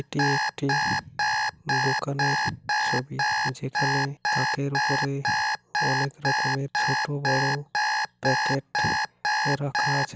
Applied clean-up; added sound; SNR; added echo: none; Alarm; -5 dB; none.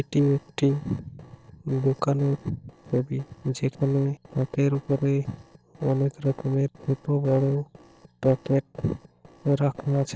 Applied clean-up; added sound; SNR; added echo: neural separator model SepFormer DNS4.